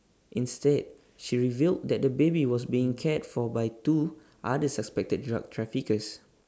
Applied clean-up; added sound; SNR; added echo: neural mask model Resemble Enhance denoiser.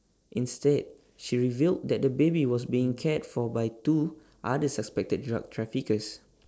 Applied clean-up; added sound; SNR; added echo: neural separator model SepFormer DNS4.